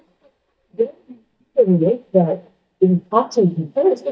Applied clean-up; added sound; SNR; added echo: neural mask model DeepFilterNet 3.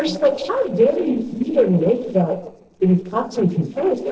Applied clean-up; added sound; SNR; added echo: neural separator model SepFormer DNS4.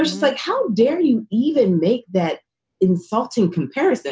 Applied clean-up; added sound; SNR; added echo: none; none; none; none.